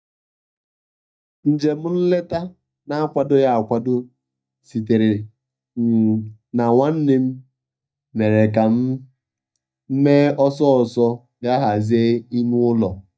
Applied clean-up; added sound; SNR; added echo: neural mask model DeepFilterNet 3.